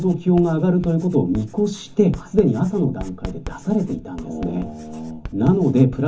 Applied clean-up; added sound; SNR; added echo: none; Writing; 17 dB; reverberation time 0.3 s.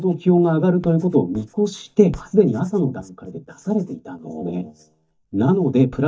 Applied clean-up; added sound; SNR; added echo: neural mask model DeepFilterNet 3.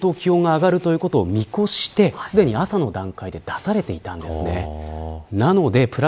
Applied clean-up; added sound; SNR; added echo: none; none; none; none.